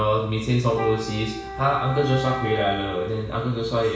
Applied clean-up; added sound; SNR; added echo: none; Wind instrument, woodwind instrument; 11 dB; reverberation time 0.7 s.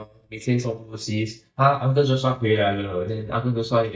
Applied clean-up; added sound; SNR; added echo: neural mask model DeepFilterNet 3.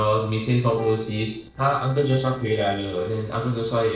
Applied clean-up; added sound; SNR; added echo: neural separator model SepFormer DNS4.